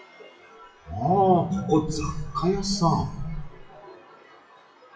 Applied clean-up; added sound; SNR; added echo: classical method WPE with log-MMSE.